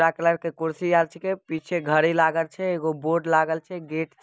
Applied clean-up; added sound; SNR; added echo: none; none; none; none.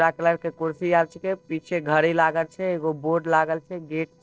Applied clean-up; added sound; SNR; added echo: neural separator model SepFormer DNS4.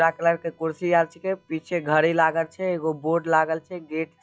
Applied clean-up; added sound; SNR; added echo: classical method log-MMSE.